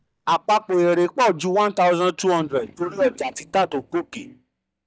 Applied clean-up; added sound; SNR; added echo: neural mask model DeepFilterNet 3.